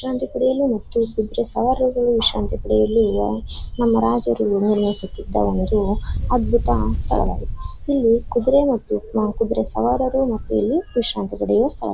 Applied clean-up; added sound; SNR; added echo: none; Wind; 8 dB; none.